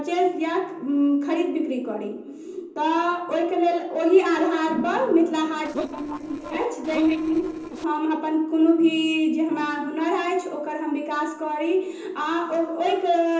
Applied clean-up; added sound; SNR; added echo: neural separator model SepFormer DNS4.